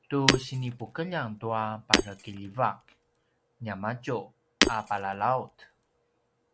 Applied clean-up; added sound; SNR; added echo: none; Shatter; -2 dB; none.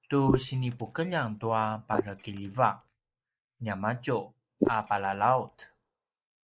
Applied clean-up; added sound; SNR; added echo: neural mask model Resemble Enhance denoiser.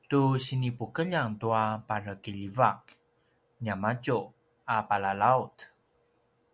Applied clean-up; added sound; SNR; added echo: none; none; none; none.